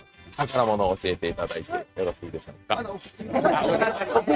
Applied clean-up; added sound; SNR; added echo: neural mask model RNNoise.